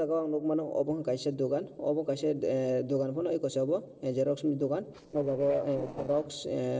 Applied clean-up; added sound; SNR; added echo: neural separator model SepFormer DNS4.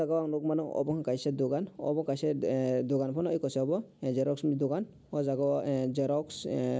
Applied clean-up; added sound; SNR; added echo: none; none; none; none.